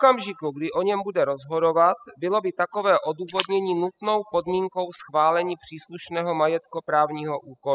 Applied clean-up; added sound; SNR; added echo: classical method spectral subtraction.